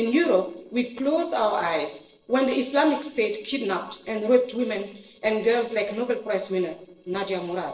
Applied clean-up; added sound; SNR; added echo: neural separator model SepFormer DNS4.